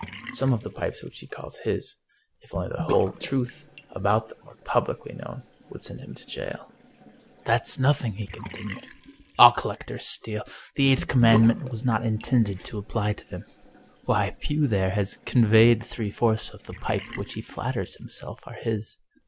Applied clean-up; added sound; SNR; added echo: none; Bathtub (filling or washing) / Sink (filling or washing); 15 dB; none.